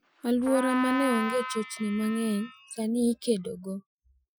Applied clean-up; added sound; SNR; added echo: classical method Wiener filter.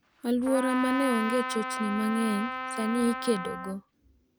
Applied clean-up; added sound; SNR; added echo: none; Trumpet; 5 dB; none.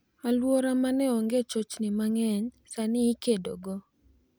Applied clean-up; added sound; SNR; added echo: none; none; none; none.